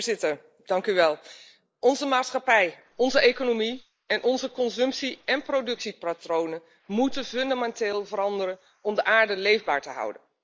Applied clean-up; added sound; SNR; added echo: neural mask model Resemble Enhance denoiser.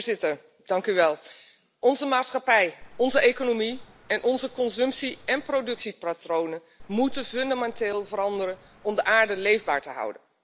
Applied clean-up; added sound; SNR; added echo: none; Cricket; 13 dB; none.